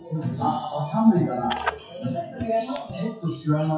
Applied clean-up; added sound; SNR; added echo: classical method WPE with log-MMSE.